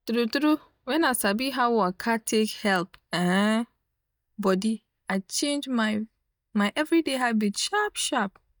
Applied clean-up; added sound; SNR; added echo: neural mask model DeepFilterNet 3.